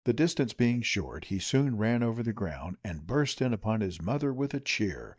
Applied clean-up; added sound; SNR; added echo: neural mask model DeepFilterNet 3.